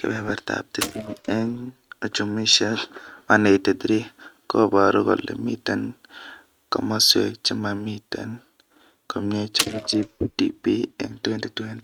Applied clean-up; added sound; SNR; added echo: neural mask model RNNoise.